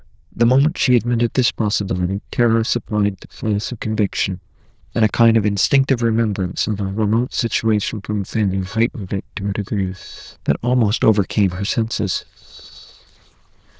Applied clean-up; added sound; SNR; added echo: neural diffusion model UNIVERSE++.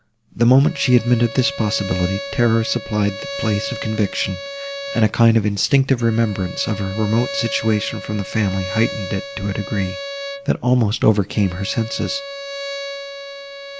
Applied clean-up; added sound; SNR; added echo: none; Bowed string instrument; 11 dB; none.